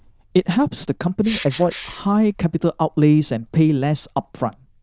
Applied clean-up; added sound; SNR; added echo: neural diffusion model UNIVERSE++.